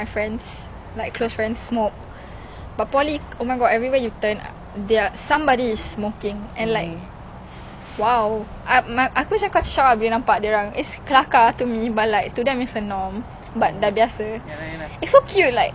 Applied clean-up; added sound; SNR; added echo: none; none; none; none.